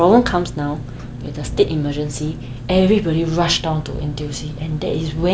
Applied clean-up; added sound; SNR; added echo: none; Engine; 10 dB; none.